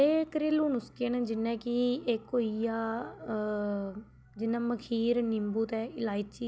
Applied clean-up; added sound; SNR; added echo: none; none; none; none.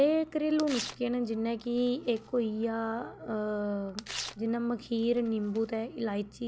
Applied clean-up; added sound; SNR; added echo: none; Tearing; 15 dB; none.